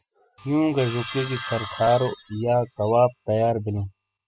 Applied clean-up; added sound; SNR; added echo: classical method spectral subtraction.